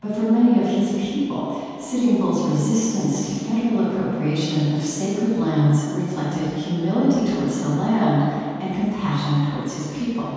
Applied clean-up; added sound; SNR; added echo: none; none; none; reverberation time 2.1 s.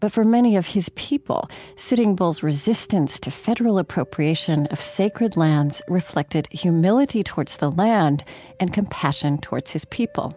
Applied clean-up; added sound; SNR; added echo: none; none; none; none.